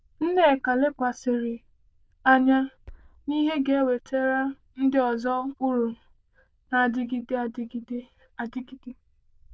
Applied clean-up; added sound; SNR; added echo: neural diffusion model UNIVERSE++.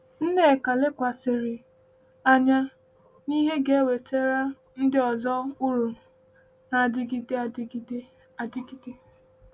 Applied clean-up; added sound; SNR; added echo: none; none; none; none.